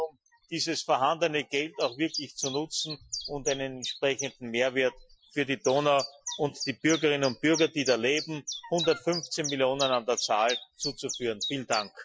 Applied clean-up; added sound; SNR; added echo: classical method Wiener filter.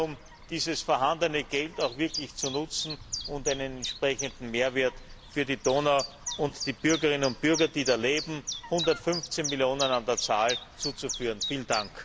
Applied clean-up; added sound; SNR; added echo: none; Chirp, tweet; 9 dB; none.